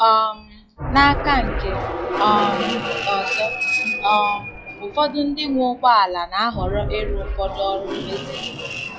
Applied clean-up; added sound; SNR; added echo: classical method log-MMSE.